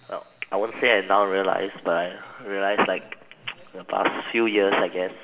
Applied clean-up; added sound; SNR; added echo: none; none; none; reverberation time 2.0 s.